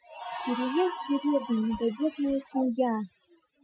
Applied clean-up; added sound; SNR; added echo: classical method Wiener filter.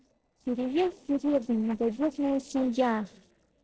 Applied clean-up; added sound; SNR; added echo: neural separator model SepFormer DNS4.